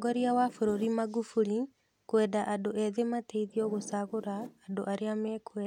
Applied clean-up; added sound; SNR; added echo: none; Zipper (clothing); 20 dB; none.